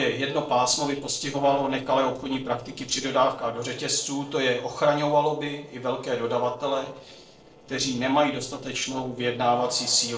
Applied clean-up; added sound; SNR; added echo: neural separator model SepFormer DNS4.